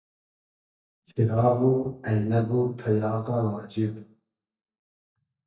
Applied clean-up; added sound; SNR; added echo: neural mask model DeepFilterNet 3.